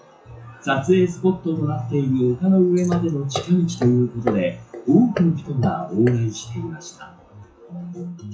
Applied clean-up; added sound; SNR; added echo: classical method WPE with log-MMSE.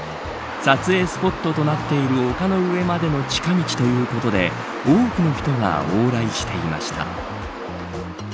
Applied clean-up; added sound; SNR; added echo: none; none; none; none.